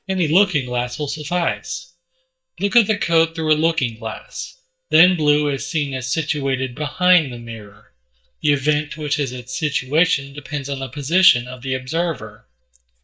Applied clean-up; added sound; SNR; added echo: neural mask model DeepFilterNet 3.